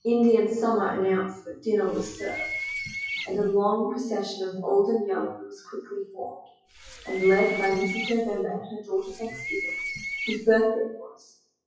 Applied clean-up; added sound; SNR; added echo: classical method WPE with log-MMSE.